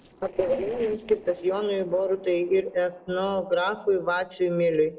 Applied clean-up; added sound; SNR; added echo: neural separator model SepFormer DNS4.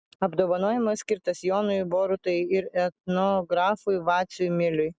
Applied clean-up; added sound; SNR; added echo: none; none; none; none.